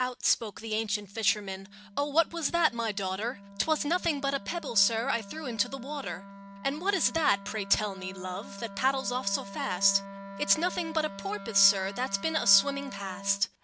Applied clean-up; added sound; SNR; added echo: none; Wind instrument, woodwind instrument; 14 dB; none.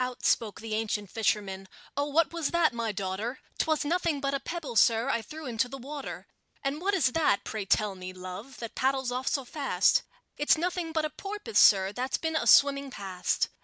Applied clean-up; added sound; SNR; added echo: none; none; none; none.